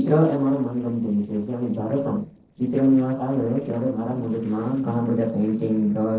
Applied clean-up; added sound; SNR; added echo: neural separator model SepFormer DNS4.